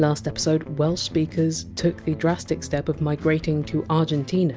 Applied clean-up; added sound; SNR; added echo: none; none; none; none.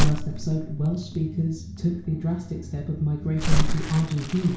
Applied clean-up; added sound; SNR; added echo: none; Crumpling, crinkling; 0 dB; reverberation time 0.6 s.